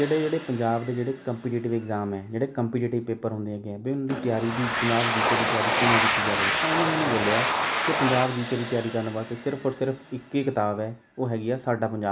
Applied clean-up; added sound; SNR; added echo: none; Domestic sounds, home sounds; 1 dB; none.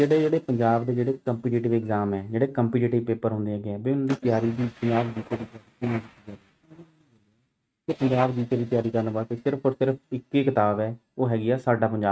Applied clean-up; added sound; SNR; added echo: neural mask model RNNoise.